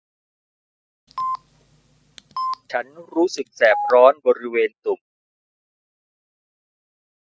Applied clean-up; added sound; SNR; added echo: classical method spectral subtraction.